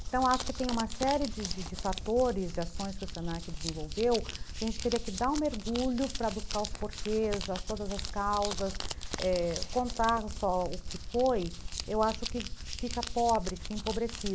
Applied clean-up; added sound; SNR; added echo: none; Crumpling, crinkling; 5 dB; none.